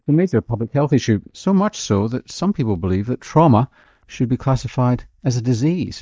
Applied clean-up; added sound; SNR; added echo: neural mask model DeepFilterNet 3.